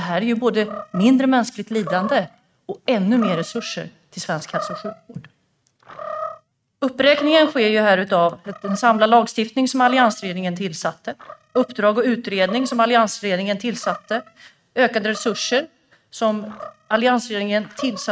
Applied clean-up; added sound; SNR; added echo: neural mask model RNNoise.